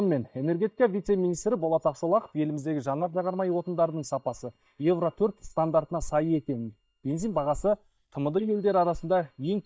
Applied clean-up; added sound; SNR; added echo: neural mask model DeepFilterNet 3.